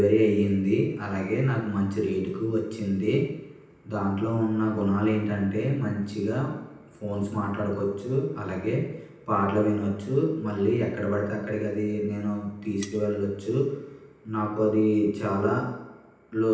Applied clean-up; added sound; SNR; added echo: none; Cutlery, silverware; 20 dB; reverberation time 0.9 s.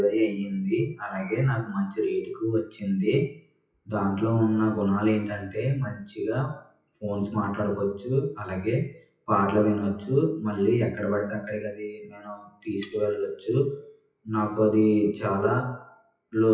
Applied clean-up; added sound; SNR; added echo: classical method WPE with log-MMSE.